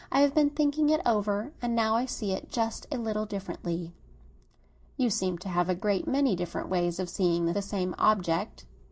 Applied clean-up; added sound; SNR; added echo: none; none; none; none.